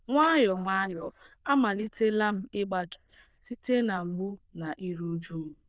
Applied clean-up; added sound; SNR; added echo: neural diffusion model UNIVERSE++.